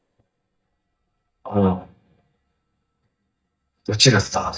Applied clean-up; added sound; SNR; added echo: neural mask model DeepFilterNet 3.